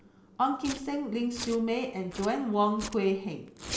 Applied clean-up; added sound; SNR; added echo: none; Domestic sounds, home sounds; 14 dB; none.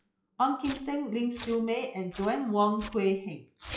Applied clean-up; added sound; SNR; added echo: classical method log-MMSE.